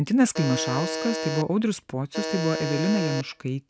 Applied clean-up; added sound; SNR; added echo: none; Alarm; 6 dB; none.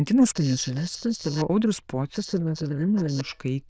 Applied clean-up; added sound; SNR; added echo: neural diffusion model UNIVERSE++.